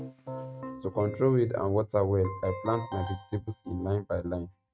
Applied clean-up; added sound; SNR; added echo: neural mask model RNNoise.